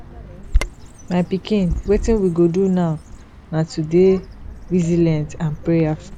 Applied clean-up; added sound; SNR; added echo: none; Bird vocalization, bird call, bird song; 9 dB; none.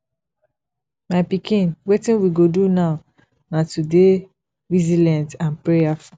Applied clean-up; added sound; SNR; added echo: none; none; none; none.